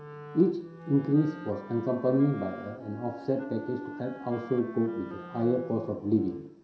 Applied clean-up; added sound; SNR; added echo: none; Wind instrument, woodwind instrument; 15 dB; reverberation time 0.7 s.